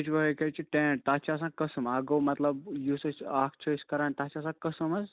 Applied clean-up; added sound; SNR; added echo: none; none; none; none.